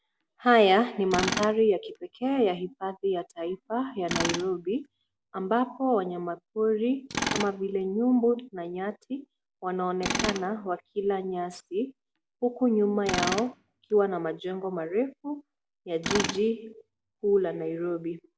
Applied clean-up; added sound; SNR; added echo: none; Tools; 10 dB; none.